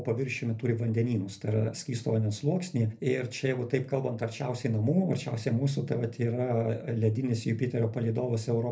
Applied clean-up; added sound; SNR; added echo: none; none; none; reverberation time 0.3 s.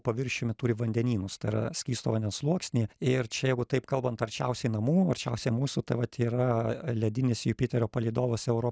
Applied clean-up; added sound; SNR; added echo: none; none; none; none.